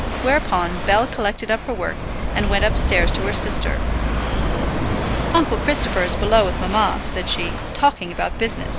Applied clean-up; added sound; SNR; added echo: none; Walk, footsteps / Waves, surf / Wind; 1 dB; none.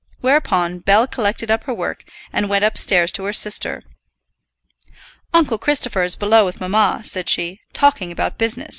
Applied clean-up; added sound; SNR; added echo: none; none; none; none.